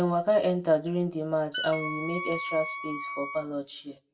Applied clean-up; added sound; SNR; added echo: none; Wind instrument, woodwind instrument; 7 dB; reverberation time 0.2 s.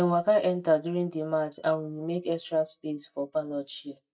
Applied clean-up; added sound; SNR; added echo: neural mask model DeepFilterNet 3.